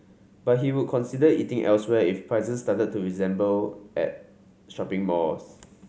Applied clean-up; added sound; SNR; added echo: none; none; none; none.